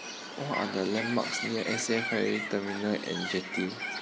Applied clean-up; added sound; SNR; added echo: none; Bird; 5 dB; none.